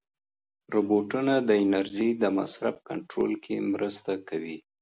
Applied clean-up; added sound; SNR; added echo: none; none; none; none.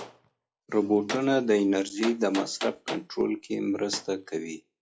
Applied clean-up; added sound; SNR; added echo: classical method log-MMSE.